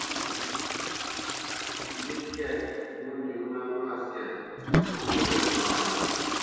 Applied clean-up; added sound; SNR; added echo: none; Toilet flush / Water; -4 dB; reverberation time 2.1 s.